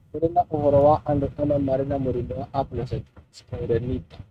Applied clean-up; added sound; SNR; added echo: neural mask model RNNoise.